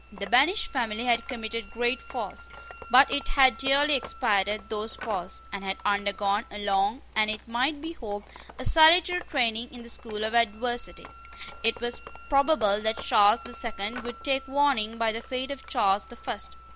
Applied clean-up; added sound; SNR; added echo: none; Wind instrument, woodwind instrument + Wood; 19 dB; none.